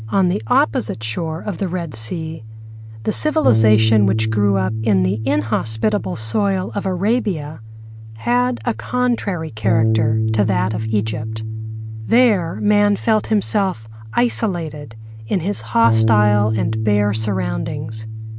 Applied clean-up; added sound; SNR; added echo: none; Bass guitar; 3 dB; none.